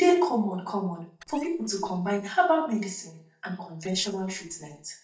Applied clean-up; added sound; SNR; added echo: neural mask model DeepFilterNet 3.